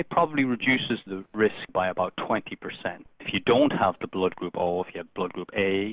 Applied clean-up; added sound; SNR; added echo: none; none; none; none.